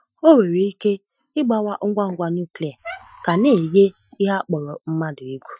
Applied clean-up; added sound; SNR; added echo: classical method Wiener filter.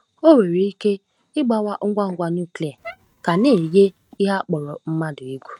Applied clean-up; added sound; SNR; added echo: neural mask model RNNoise.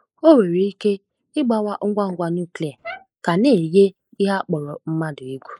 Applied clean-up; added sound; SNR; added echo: neural mask model Resemble Enhance denoiser.